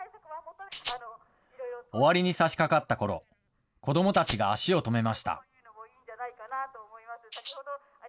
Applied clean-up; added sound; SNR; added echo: neural mask model Resemble Enhance denoiser.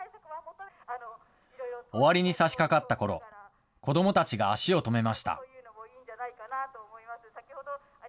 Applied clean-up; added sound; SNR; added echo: none; none; none; none.